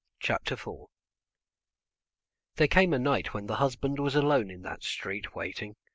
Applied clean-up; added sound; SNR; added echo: none; none; none; none.